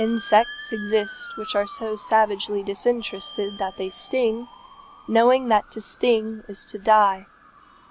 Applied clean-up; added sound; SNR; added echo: none; Bell + Motor vehicle (road) / Siren; 18 dB; none.